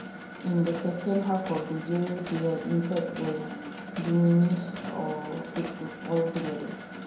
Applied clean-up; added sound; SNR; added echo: none; Mechanisms; 13 dB; reverberation time 0.5 s.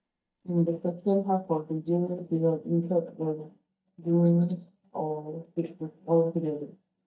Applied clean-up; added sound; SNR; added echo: neural mask model DeepFilterNet 3.